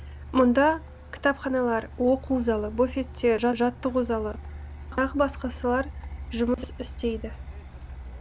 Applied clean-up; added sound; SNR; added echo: none; Truck; 13 dB; none.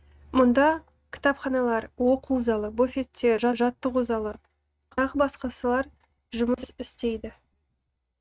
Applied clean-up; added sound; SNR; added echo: neural mask model RNNoise.